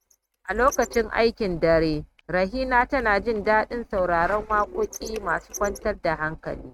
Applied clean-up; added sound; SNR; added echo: neural mask model RNNoise.